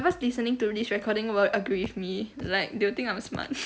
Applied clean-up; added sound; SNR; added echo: none; none; none; none.